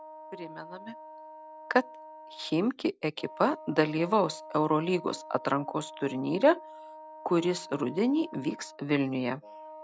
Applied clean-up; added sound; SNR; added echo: none; Wind instrument, woodwind instrument; 17 dB; none.